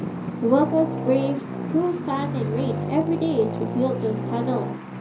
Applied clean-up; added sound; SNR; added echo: none; Traffic noise, roadway noise; 4 dB; reverberation time 0.5 s.